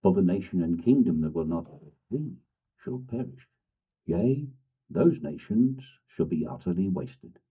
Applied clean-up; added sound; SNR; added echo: neural mask model DeepFilterNet 3.